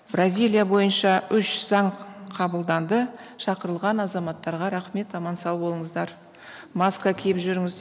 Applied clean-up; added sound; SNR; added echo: none; none; none; none.